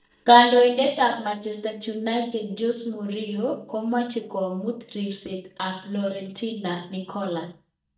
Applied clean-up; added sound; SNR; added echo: neural mask model DeepFilterNet 3.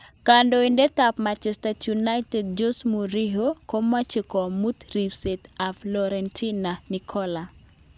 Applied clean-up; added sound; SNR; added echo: none; none; none; none.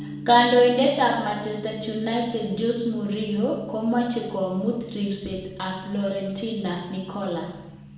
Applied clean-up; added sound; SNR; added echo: none; Gong; 15 dB; reverberation time 0.9 s.